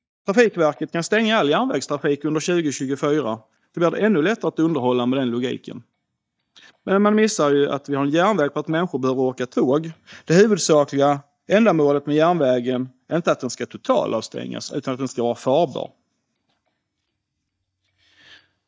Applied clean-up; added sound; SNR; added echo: neural mask model DeepFilterNet 3.